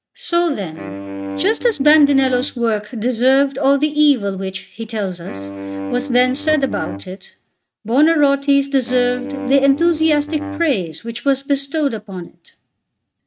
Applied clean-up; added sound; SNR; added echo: neural mask model RNNoise.